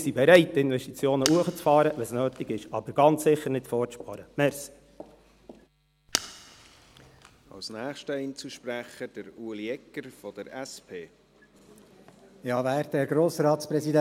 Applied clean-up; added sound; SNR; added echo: none; Fire; 10 dB; none.